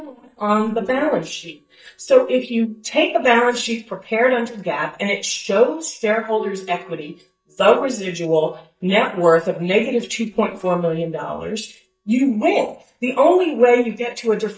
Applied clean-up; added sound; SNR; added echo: neural mask model DeepFilterNet 3.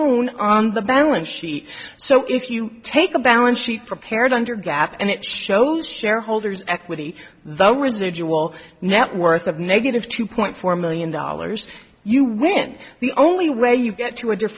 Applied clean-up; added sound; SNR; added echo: none; none; none; none.